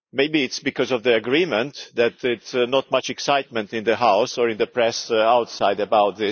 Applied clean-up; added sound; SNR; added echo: neural mask model Resemble Enhance denoiser.